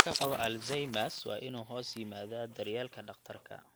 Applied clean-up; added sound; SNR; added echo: neural mask model Resemble Enhance denoiser.